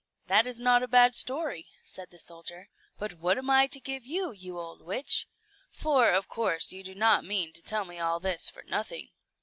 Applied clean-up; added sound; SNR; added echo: none; none; none; none.